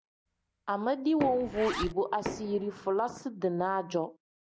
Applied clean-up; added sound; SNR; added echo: none; Zipper (clothing) + Knock; 9 dB; none.